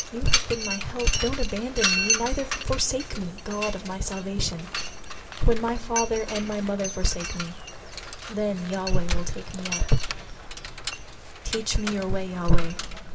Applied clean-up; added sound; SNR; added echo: none; Mechanisms; 8 dB; reverberation time 2.8 s.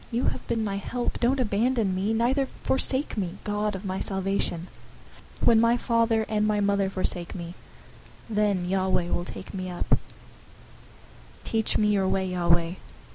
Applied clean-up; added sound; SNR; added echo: none; none; none; none.